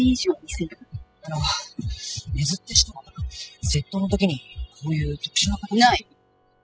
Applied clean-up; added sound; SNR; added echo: classical method spectral subtraction.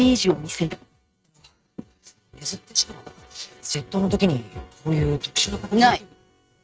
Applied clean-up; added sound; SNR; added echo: neural mask model RNNoise.